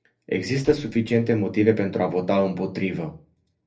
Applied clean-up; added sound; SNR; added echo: neural separator model SepFormer DNS4.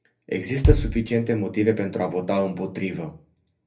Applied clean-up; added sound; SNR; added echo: none; Bass drum; 1 dB; reverberation time 0.3 s.